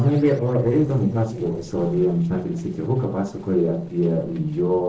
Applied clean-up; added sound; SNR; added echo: neural separator model SepFormer DNS4.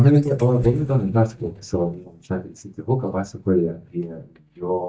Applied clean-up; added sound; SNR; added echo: neural mask model DeepFilterNet 3.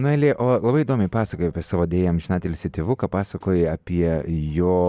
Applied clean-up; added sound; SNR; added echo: none; none; none; none.